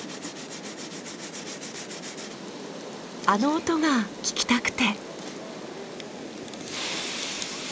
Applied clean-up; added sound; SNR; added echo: none; Rain; 9 dB; none.